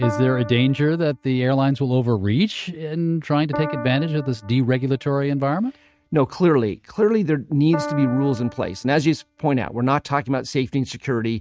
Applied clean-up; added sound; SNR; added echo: neural mask model RNNoise.